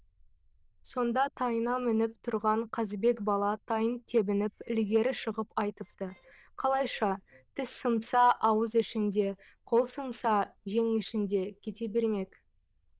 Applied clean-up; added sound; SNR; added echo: neural diffusion model UNIVERSE++.